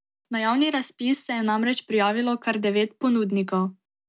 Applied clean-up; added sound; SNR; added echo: none; none; none; none.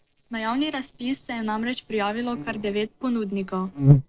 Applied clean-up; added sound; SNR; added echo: neural separator model SepFormer DNS4.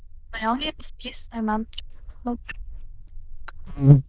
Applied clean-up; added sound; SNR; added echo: neural diffusion model UNIVERSE++.